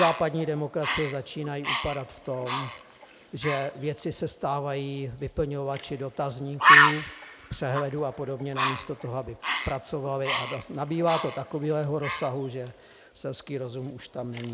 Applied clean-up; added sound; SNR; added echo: none; Bird; -1 dB; none.